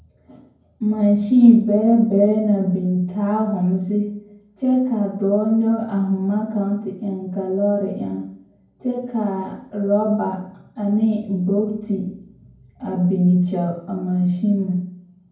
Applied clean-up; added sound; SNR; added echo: none; none; none; reverberation time 0.9 s.